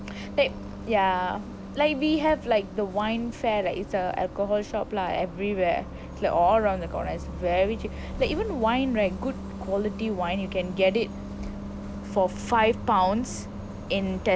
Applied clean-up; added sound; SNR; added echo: none; Bus; 10 dB; none.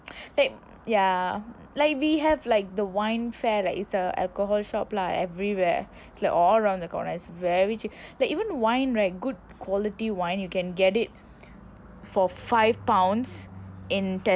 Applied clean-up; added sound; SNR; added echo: none; none; none; none.